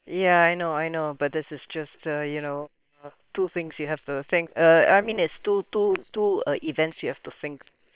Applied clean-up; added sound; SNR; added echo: neural separator model SepFormer WHAM!.